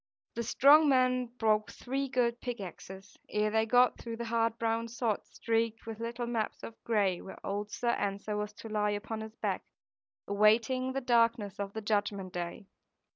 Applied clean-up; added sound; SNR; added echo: none; none; none; none.